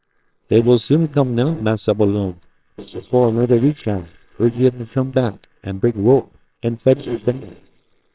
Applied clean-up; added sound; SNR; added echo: neural separator model SepFormer WHAMR!.